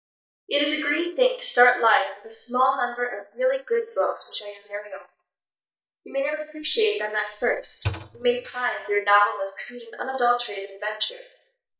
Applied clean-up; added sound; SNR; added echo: neural mask model DeepFilterNet 3.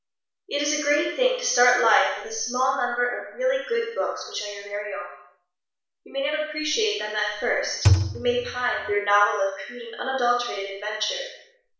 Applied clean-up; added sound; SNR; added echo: none; Thump, thud; -2 dB; reverberation time 0.7 s.